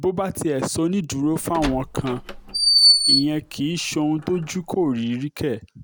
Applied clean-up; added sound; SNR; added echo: none; Door; -1 dB; none.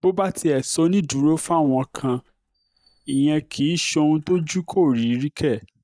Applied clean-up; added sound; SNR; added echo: neural mask model DeepFilterNet 3.